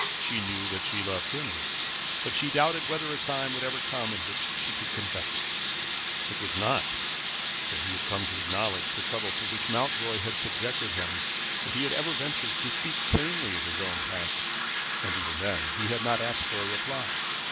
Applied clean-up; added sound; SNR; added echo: none; Sink (filling or washing) / Water tap, faucet; -3 dB; none.